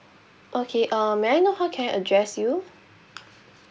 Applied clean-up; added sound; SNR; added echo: none; none; none; none.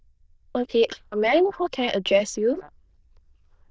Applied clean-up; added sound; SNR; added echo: neural diffusion model UNIVERSE++.